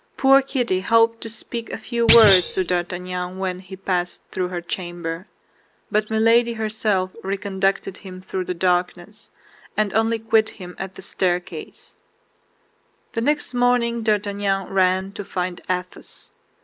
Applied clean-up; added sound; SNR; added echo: none; Thump, thud; 1 dB; none.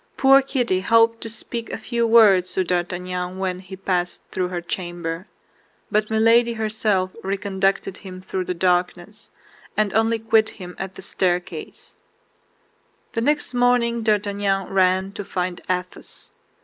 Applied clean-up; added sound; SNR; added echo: none; none; none; none.